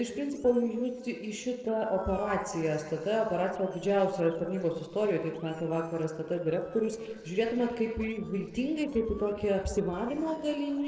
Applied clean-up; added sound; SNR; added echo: neural separator model SepFormer DNS4.